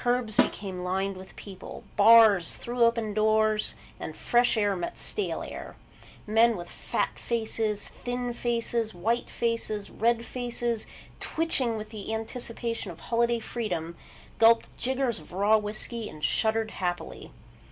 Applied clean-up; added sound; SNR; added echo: none; Snare drum; 4 dB; none.